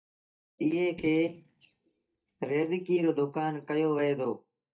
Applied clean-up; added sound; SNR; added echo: neural mask model DeepFilterNet 3.